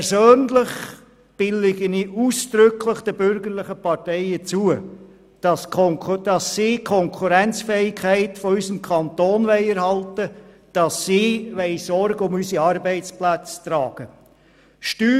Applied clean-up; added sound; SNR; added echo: none; none; none; none.